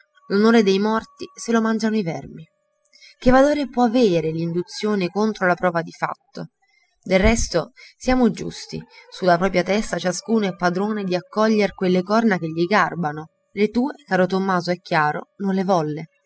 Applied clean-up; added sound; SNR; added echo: classical method spectral subtraction.